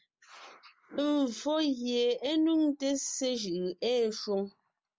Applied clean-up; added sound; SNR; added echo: none; none; none; none.